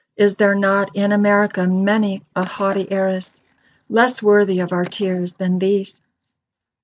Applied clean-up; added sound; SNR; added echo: neural mask model DeepFilterNet 3.